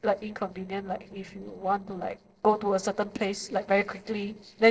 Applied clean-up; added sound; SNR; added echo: neural separator model SepFormer DNS4.